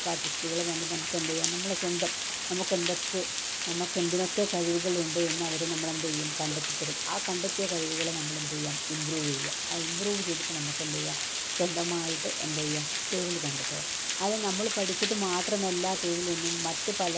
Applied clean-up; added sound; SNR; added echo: none; Water; -1 dB; none.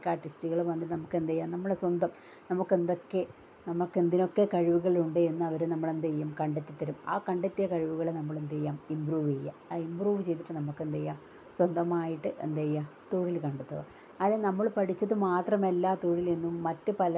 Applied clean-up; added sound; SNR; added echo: none; none; none; none.